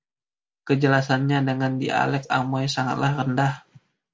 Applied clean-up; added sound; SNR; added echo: none; none; none; none.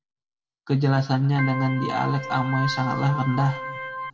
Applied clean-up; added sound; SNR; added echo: none; Organ; 7 dB; reverberation time 1.5 s.